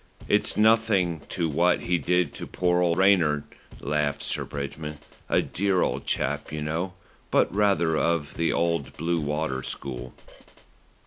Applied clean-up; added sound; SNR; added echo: none; Drum kit; 19 dB; none.